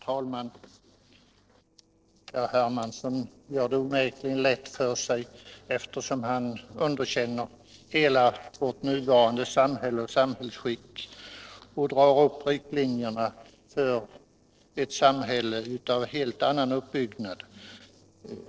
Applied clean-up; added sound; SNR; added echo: neural separator model SepFormer DNS4.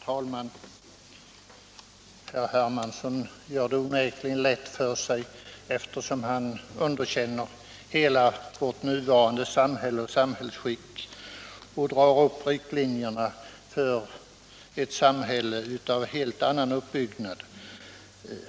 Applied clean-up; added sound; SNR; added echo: none; none; none; none.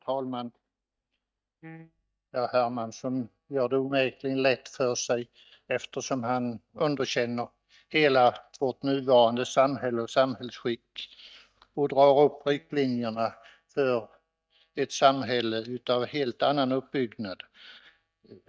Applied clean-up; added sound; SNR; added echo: neural mask model DeepFilterNet 3.